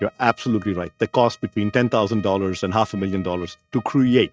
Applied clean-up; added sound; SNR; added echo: neural mask model RNNoise.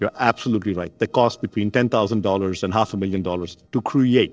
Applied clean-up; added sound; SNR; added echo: neural separator model SepFormer DNS4.